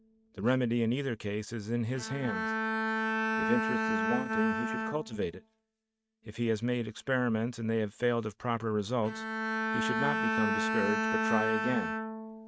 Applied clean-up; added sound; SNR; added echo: neural mask model RNNoise.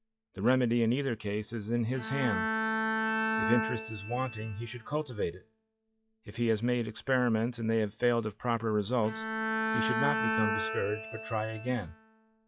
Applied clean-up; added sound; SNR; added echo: classical method log-MMSE.